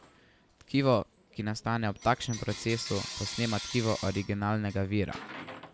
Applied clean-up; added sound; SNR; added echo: none; Coin (dropping) / Bell; 13 dB; none.